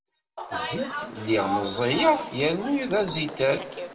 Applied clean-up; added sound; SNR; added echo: none; Bus; 8 dB; reverberation time 1.6 s.